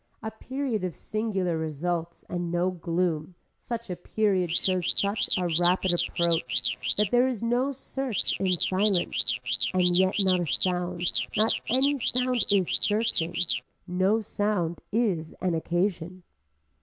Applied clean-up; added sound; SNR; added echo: none; Alarm / Car; -3 dB; none.